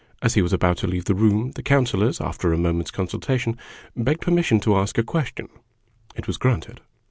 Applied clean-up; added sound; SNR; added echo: none; none; none; none.